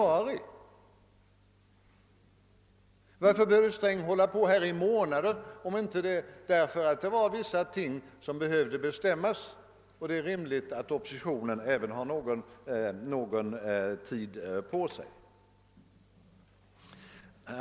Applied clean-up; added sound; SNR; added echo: none; none; none; none.